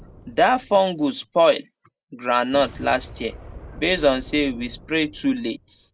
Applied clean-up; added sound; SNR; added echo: none; Boom; 19 dB; none.